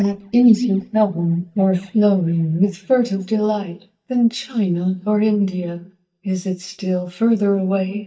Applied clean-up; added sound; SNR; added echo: neural mask model DeepFilterNet 3.